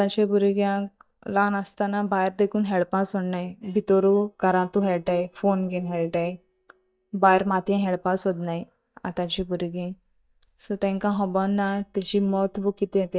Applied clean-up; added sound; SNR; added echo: neural mask model DeepFilterNet 3.